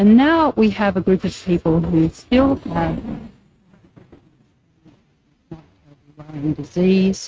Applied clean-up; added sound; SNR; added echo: neural mask model RNNoise.